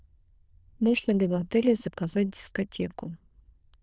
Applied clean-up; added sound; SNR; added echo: neural diffusion model UNIVERSE++.